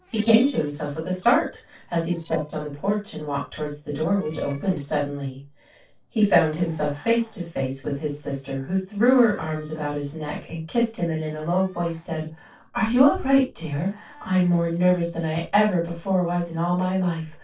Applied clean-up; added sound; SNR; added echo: neural separator model SepFormer DNS4.